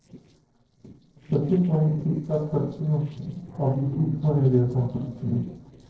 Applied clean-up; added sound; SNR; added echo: neural separator model SepFormer DNS4.